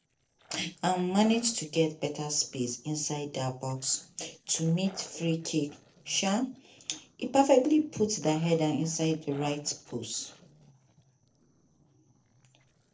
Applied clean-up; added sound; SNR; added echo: neural separator model SepFormer DNS4.